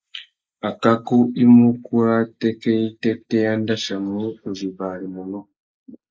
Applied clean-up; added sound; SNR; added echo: neural mask model Resemble Enhance denoiser.